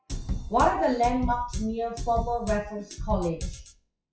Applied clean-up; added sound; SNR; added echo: classical method WPE with log-MMSE.